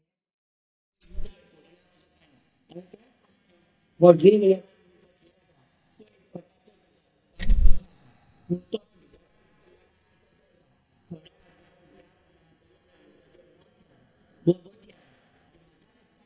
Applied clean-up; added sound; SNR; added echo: neural mask model DeepFilterNet 3.